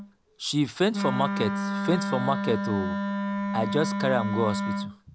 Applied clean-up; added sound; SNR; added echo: none; Wind instrument, woodwind instrument; 1 dB; none.